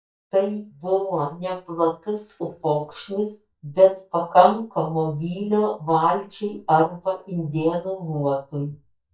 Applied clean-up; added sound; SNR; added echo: neural mask model DeepFilterNet 3.